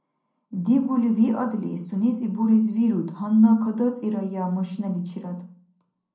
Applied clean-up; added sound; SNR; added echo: none; none; none; reverberation time 0.6 s.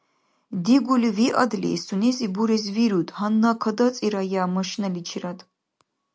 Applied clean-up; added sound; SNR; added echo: none; none; none; none.